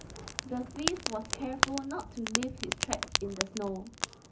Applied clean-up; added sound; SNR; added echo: none; Fire; -3 dB; reverberation time 0.4 s.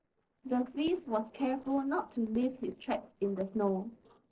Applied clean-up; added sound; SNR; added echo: neural separator model SepFormer DNS4.